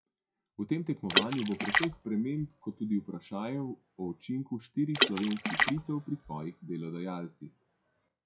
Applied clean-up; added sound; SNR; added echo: classical method WPE with log-MMSE.